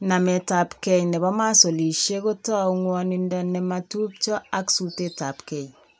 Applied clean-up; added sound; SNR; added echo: none; none; none; none.